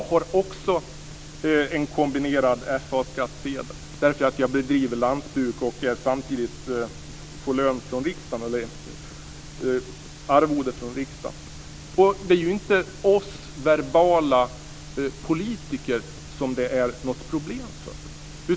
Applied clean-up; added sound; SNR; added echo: none; none; none; none.